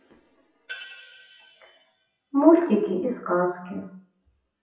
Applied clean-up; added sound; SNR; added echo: classical method WPE with log-MMSE.